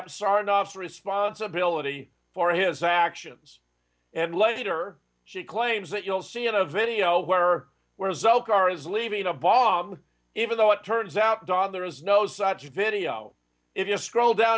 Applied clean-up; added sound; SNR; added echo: none; none; none; none.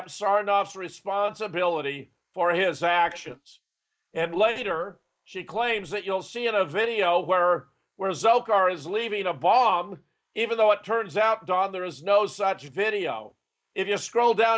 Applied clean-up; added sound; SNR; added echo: neural mask model Resemble Enhance denoiser.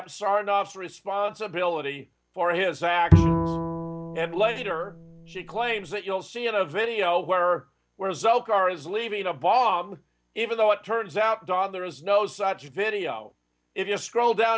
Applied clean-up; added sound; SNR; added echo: none; Bowed string instrument; -1 dB; none.